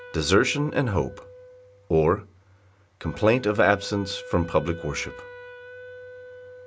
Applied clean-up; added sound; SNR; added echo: none; Wind instrument, woodwind instrument; 16 dB; none.